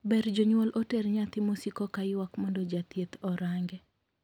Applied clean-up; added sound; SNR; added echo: none; none; none; none.